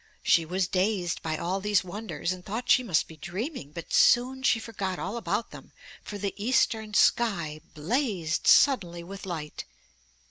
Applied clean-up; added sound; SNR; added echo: none; none; none; none.